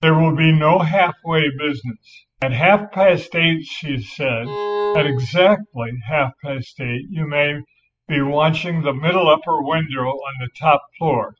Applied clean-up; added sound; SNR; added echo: classical method spectral subtraction.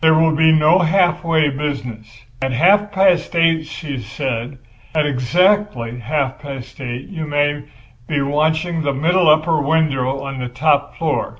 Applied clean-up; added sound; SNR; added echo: none; none; none; none.